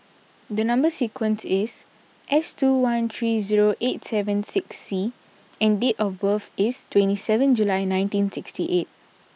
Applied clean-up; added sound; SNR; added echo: none; none; none; none.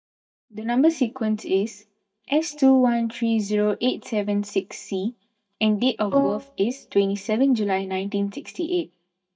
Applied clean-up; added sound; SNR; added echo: neural mask model DeepFilterNet 3.